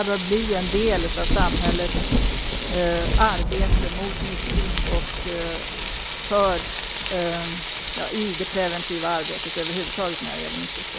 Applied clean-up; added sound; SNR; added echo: none; Frying (food) + Thunder / Rain; -1 dB; none.